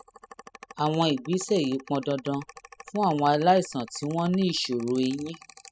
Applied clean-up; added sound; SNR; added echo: classical method spectral subtraction.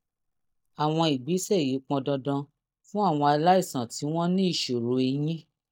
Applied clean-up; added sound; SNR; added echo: neural mask model DeepFilterNet 3.